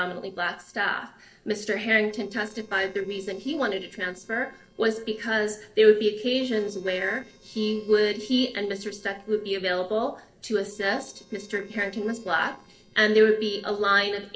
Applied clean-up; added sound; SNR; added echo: neural separator model SepFormer DNS4.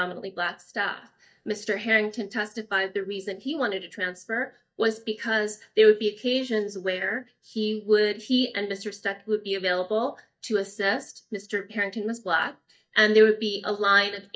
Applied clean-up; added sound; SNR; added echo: neural mask model DeepFilterNet 3.